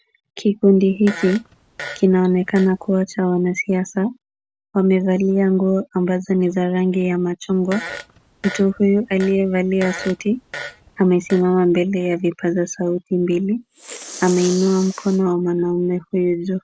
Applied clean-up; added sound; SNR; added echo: none; Respiratory sounds + Fart; 16 dB; none.